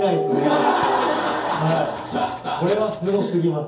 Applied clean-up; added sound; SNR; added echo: none; Writing; 19 dB; reverberation time 0.6 s.